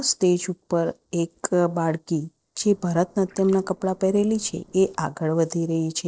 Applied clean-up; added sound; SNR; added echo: neural separator model SepFormer DNS4.